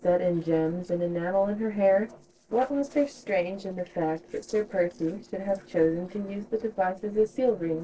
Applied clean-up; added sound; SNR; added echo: neural separator model SepFormer DNS4.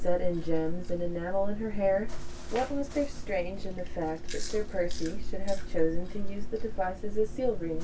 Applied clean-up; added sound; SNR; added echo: none; Chewing, mastication; -3 dB; reverberation time 0.2 s.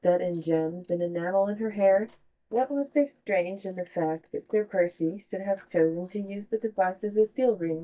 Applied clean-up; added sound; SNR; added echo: neural mask model DeepFilterNet 3.